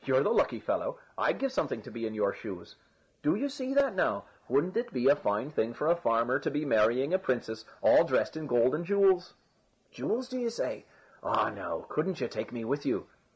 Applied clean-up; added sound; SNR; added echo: none; none; none; none.